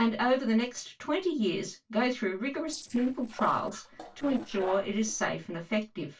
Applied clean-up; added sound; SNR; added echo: neural separator model SepFormer DNS4.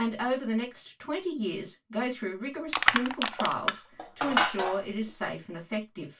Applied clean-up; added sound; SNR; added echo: none; Crushing; -3 dB; reverberation time 0.2 s.